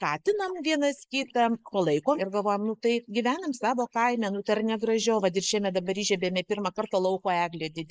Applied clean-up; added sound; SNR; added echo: neural mask model Resemble Enhance denoiser.